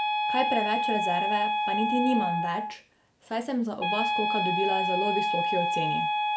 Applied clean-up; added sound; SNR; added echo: none; Wind instrument, woodwind instrument; -3 dB; none.